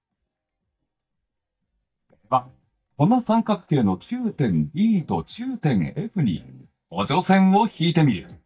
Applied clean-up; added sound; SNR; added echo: neural mask model DeepFilterNet 3.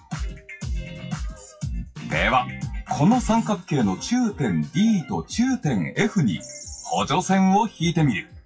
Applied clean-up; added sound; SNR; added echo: classical method WPE with log-MMSE.